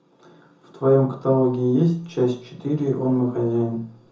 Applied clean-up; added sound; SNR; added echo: none; none; none; reverberation time 0.5 s.